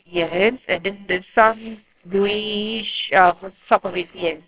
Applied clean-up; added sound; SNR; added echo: neural separator model SepFormer WHAMR!.